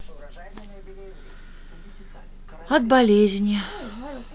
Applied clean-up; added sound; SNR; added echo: none; none; none; none.